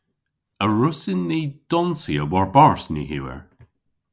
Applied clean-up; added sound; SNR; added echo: none; none; none; none.